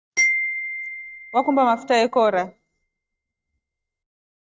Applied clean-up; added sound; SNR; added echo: neural mask model RNNoise.